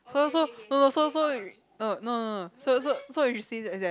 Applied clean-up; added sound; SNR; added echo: none; none; none; none.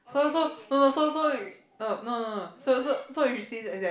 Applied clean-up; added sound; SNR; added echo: none; none; none; reverberation time 0.4 s.